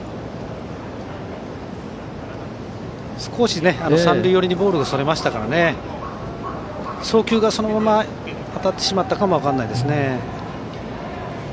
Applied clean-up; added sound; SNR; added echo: none; none; none; none.